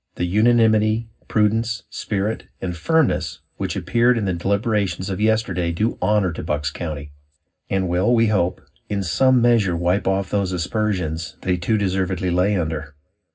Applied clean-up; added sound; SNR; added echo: none; none; none; reverberation time 0.4 s.